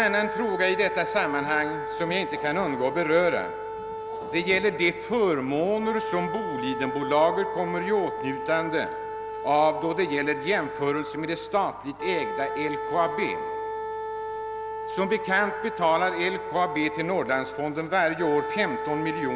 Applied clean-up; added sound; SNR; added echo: none; Wind instrument, woodwind instrument; 6 dB; none.